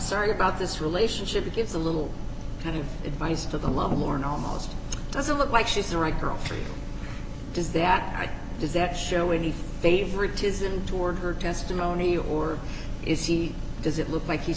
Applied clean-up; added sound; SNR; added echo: none; none; none; none.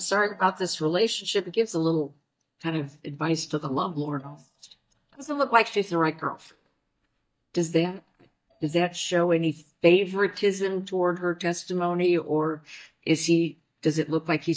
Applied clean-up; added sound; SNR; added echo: neural mask model DeepFilterNet 3.